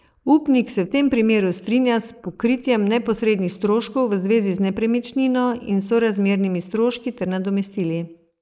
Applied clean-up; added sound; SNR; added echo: neural mask model Resemble Enhance denoiser.